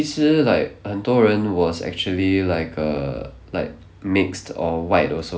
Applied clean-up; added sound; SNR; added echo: none; none; none; none.